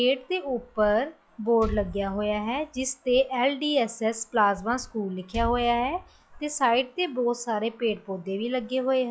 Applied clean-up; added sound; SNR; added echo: classical method log-MMSE.